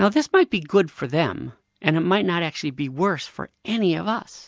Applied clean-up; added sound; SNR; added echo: none; none; none; none.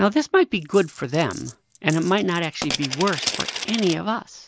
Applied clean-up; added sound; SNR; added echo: none; Coin (dropping); 9 dB; none.